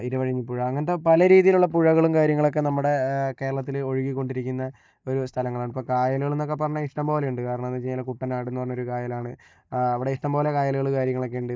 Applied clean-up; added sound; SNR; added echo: neural mask model DeepFilterNet 3.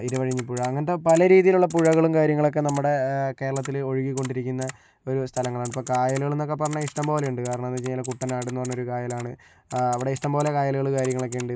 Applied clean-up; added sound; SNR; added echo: none; Typing; 19 dB; none.